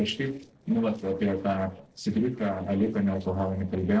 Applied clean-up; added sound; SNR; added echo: neural separator model SepFormer DNS4.